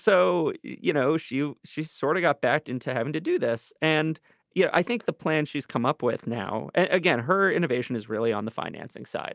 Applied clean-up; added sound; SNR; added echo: none; none; none; none.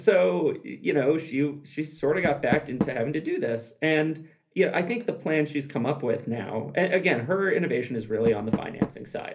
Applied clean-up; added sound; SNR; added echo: none; Door; 11 dB; reverberation time 0.3 s.